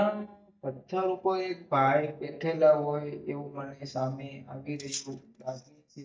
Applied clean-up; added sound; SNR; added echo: neural mask model DeepFilterNet 3.